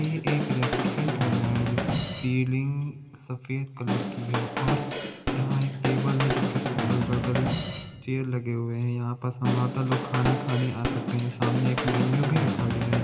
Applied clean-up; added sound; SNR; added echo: none; Drum / Drum kit; 2 dB; reverberation time 2.7 s.